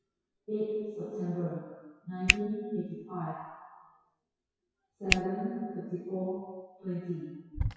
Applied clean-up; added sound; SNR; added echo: classical method WPE with log-MMSE.